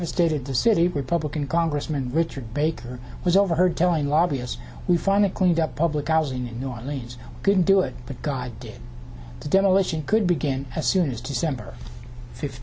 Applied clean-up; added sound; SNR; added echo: none; none; none; none.